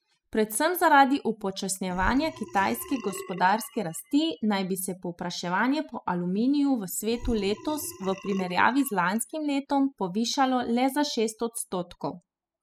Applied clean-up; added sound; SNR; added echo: classical method spectral subtraction.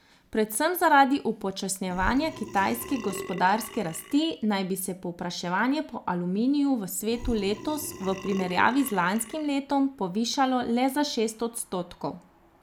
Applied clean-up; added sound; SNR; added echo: none; Burping, eructation; 12 dB; none.